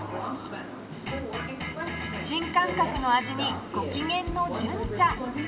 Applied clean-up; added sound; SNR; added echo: none; Subway, metro, underground; 6 dB; reverberation time 2.5 s.